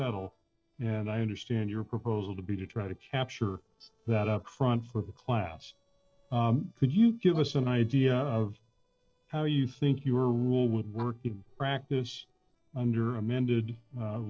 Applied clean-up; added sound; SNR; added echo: neural separator model SepFormer DNS4.